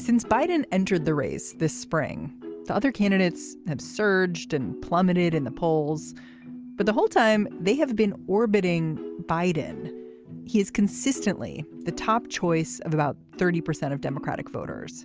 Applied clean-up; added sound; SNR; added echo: none; none; none; none.